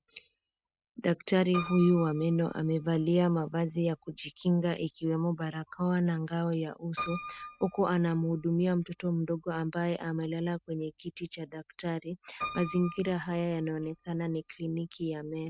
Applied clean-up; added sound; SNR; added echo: neural mask model RNNoise.